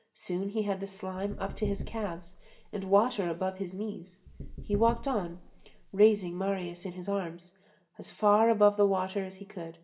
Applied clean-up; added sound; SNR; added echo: none; Knock / Wood; 12 dB; reverberation time 0.5 s.